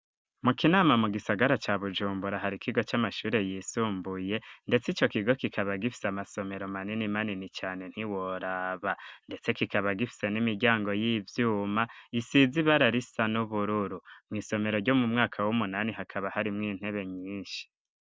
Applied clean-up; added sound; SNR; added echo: none; none; none; none.